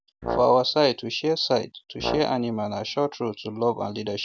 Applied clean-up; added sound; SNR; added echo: none; Brass instrument; 9 dB; none.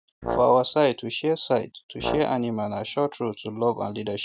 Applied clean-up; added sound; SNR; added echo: neural mask model RNNoise.